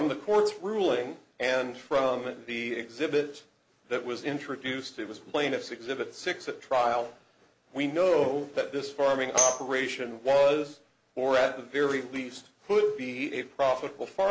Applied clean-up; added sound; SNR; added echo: none; Tambourine; 4 dB; none.